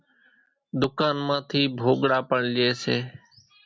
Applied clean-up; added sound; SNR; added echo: none; none; none; none.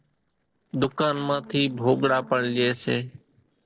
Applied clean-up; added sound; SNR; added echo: neural separator model SepFormer DNS4.